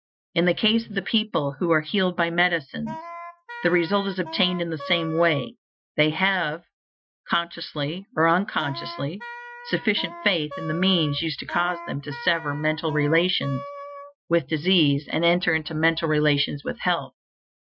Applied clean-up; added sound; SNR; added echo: classical method Wiener filter.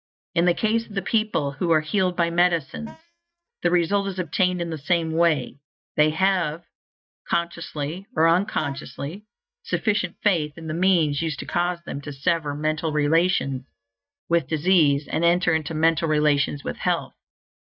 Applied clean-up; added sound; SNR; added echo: neural mask model DeepFilterNet 3.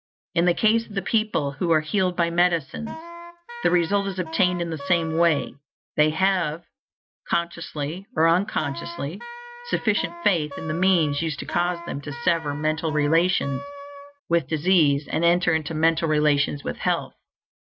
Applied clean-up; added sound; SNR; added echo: none; Wind instrument, woodwind instrument; 13 dB; none.